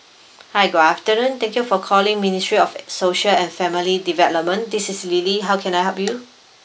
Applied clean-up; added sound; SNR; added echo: none; none; none; none.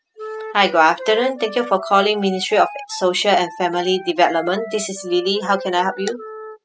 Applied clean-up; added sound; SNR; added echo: classical method spectral subtraction.